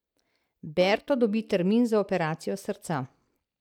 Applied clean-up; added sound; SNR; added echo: neural mask model DeepFilterNet 3.